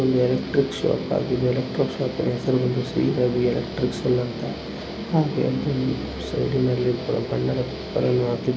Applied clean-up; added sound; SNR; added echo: none; Guitar; 11 dB; none.